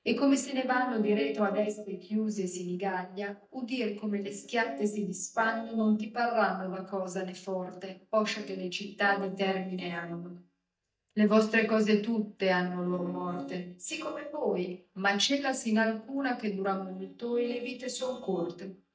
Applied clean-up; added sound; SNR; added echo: neural mask model DeepFilterNet 3.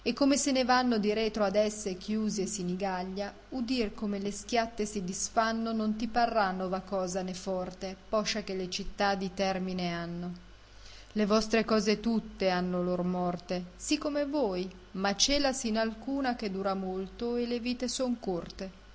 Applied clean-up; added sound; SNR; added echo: none; none; none; none.